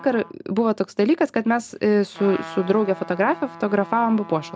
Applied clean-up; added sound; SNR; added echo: none; Trumpet; 18 dB; none.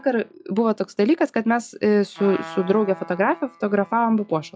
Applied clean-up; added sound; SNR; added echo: classical method log-MMSE.